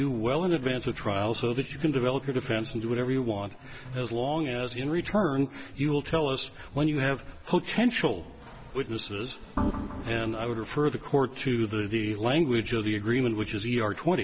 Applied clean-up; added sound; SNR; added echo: none; Organ; 5 dB; none.